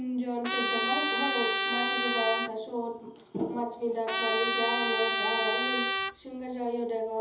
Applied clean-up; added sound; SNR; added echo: none; Trumpet; -3 dB; reverberation time 0.8 s.